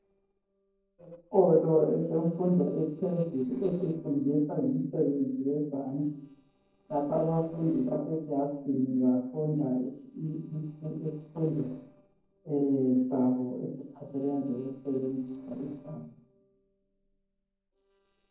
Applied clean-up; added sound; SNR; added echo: neural separator model SepFormer DNS4.